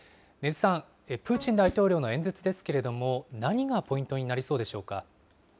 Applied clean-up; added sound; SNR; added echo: none; Bowed string instrument + Whoosh, swoosh, swish; 20 dB; none.